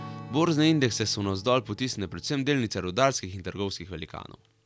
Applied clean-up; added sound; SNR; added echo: none; Strum; 19 dB; none.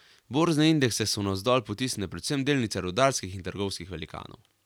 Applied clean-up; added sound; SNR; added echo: none; none; none; none.